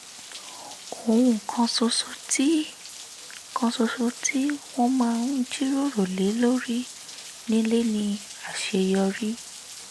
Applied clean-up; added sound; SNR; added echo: none; Rain; 16 dB; none.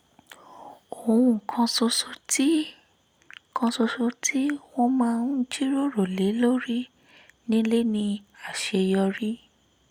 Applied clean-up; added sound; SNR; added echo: none; none; none; none.